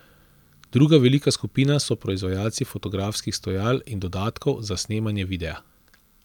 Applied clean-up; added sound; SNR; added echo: none; none; none; none.